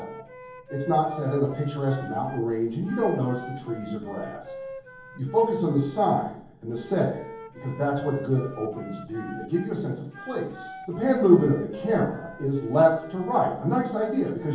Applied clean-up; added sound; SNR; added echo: none; Wind instrument, woodwind instrument; 16 dB; reverberation time 0.7 s.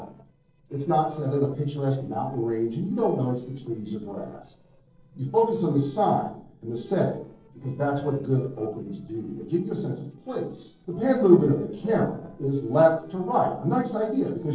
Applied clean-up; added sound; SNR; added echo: neural separator model SepFormer DNS4.